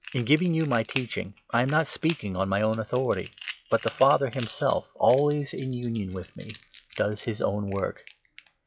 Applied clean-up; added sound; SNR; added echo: classical method log-MMSE.